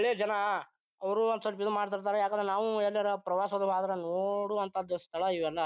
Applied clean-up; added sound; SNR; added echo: none; none; none; none.